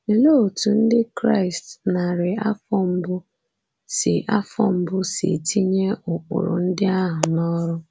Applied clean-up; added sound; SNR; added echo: none; none; none; none.